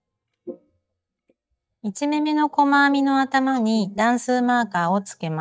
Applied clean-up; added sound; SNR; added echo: neural mask model DeepFilterNet 3.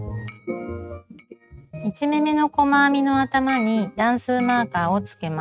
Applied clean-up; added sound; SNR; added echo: neural mask model RNNoise.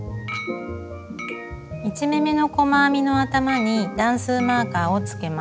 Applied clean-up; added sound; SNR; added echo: none; Chink, clink; 15 dB; none.